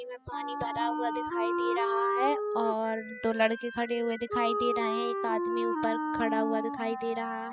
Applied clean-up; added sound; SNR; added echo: classical method spectral subtraction.